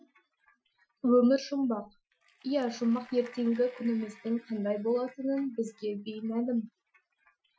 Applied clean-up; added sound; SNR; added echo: classical method Wiener filter.